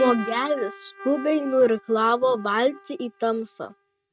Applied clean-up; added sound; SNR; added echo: neural mask model RNNoise.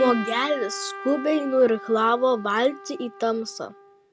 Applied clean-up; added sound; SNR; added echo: none; Trumpet; 13 dB; none.